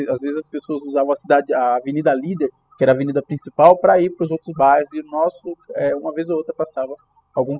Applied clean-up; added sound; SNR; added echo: classical method spectral subtraction.